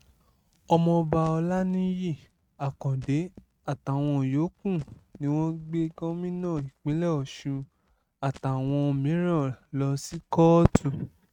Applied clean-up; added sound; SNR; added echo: neural mask model RNNoise.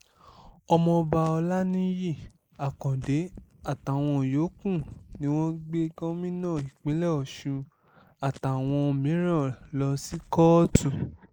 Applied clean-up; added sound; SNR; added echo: neural mask model Resemble Enhance denoiser.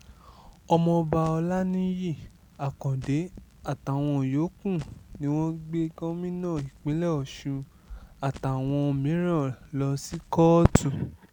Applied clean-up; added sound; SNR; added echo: none; Crackle; 9 dB; none.